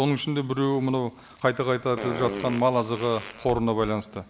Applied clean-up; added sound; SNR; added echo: none; Fart; 12 dB; none.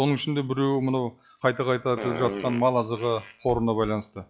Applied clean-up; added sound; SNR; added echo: classical method log-MMSE.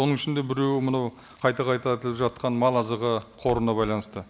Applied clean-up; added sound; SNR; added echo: none; none; none; none.